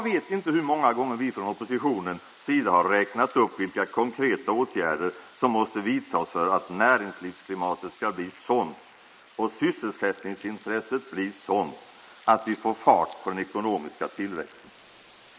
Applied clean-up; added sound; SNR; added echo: neural mask model Resemble Enhance denoiser.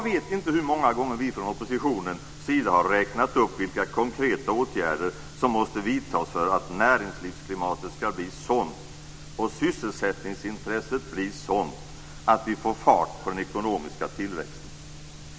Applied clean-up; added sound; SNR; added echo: none; none; none; none.